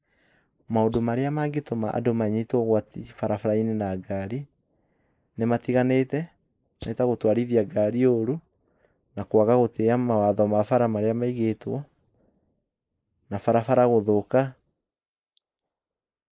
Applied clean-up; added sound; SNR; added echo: neural mask model Resemble Enhance denoiser.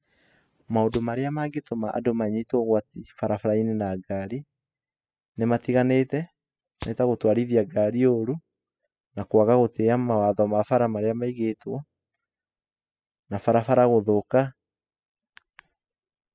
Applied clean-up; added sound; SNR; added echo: classical method spectral subtraction.